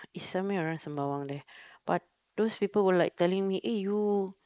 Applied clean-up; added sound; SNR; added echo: neural mask model Resemble Enhance denoiser.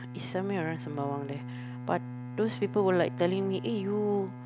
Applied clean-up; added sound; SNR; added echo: none; Bowed string instrument; 9 dB; none.